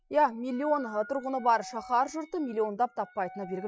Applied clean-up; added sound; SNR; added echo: classical method Wiener filter.